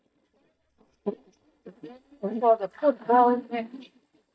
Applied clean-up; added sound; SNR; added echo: neural mask model DeepFilterNet 3.